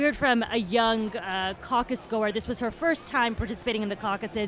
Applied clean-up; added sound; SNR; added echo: none; none; none; none.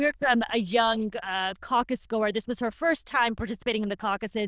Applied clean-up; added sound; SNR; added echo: neural diffusion model UNIVERSE++.